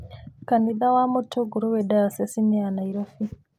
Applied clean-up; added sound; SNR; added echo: none; none; none; none.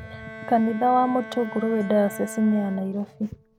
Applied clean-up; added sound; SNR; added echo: none; Bowed string instrument; 15 dB; none.